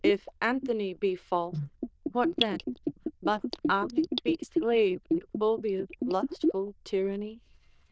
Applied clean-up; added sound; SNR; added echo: neural diffusion model UNIVERSE++.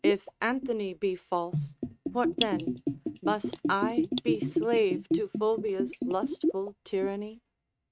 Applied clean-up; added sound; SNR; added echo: neural mask model RNNoise.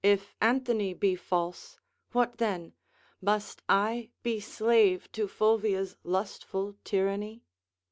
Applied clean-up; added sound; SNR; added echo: none; none; none; none.